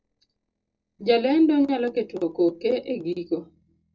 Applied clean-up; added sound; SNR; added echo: neural separator model SepFormer DNS4.